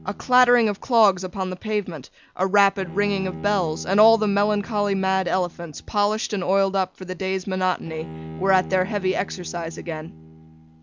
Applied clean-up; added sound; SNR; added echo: none; Bowed string instrument; 17 dB; none.